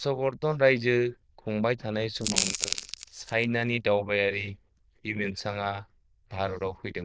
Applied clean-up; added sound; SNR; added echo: neural diffusion model UNIVERSE++.